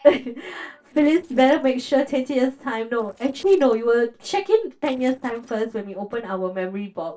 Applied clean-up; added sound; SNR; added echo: neural separator model SepFormer DNS4.